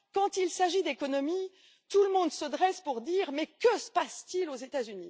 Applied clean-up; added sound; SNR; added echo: none; none; none; none.